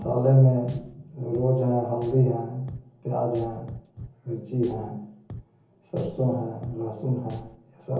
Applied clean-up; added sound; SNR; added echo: none; Drum; 18 dB; reverberation time 0.7 s.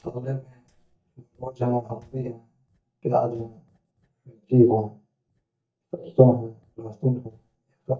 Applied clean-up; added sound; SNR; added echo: neural mask model DeepFilterNet 3.